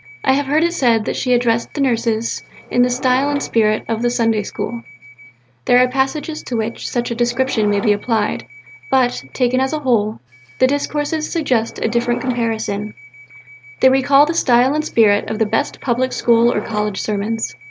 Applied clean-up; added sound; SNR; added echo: none; Subway, metro, underground / Door; 19 dB; none.